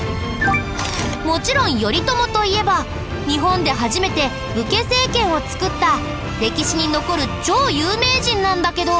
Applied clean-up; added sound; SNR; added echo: none; none; none; none.